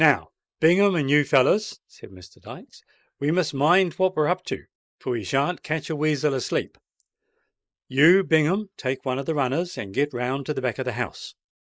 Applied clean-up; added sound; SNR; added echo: neural mask model Resemble Enhance denoiser.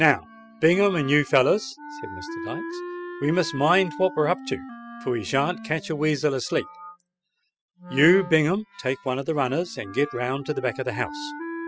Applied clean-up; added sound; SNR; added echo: classical method spectral subtraction.